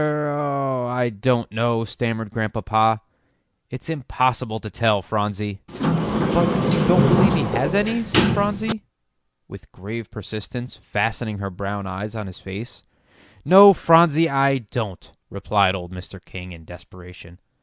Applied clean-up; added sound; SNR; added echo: none; Sliding door; -2 dB; none.